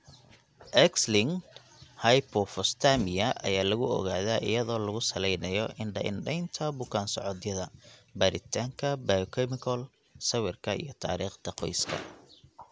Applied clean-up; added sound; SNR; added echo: none; none; none; none.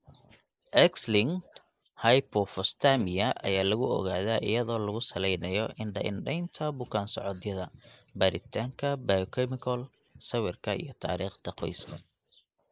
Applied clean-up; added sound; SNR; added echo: neural mask model Resemble Enhance denoiser.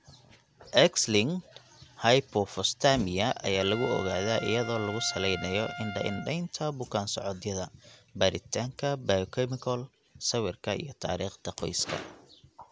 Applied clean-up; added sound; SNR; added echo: none; Trumpet; 11 dB; none.